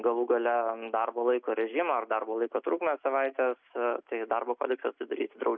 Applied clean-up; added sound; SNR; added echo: none; none; none; none.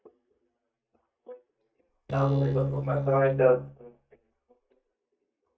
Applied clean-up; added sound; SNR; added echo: neural mask model DeepFilterNet 3.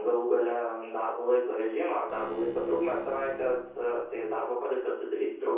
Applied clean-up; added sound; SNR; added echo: neural separator model SepFormer DNS4.